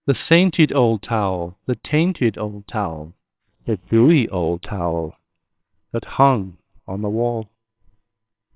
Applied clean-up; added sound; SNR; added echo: neural separator model SepFormer WHAMR!.